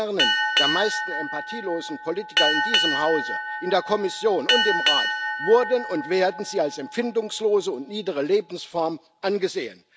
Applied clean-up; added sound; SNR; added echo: none; Boat, Water vehicle; 2 dB; none.